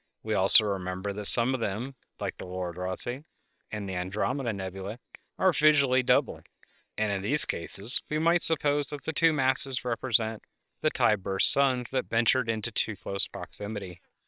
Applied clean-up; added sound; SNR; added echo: neural separator model SepFormer WHAM!.